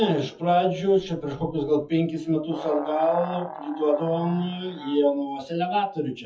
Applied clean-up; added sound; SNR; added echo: classical method WPE with log-MMSE.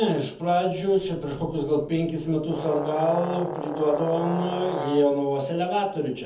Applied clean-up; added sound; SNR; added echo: none; Brass instrument; 8 dB; reverberation time 0.7 s.